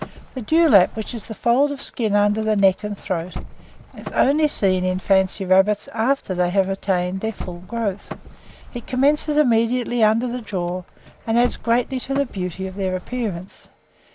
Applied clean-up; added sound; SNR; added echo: none; Car; 16 dB; none.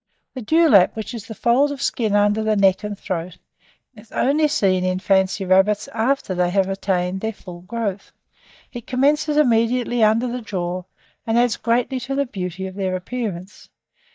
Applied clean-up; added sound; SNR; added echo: neural mask model DeepFilterNet 3.